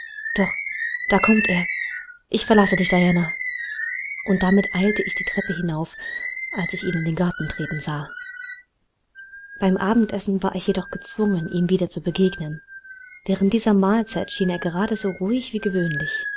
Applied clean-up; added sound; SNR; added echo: none; Bird; 8 dB; none.